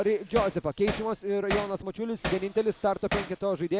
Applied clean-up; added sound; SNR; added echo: none; Hammer; 8 dB; none.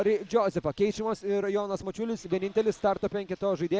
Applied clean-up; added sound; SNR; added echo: none; none; none; none.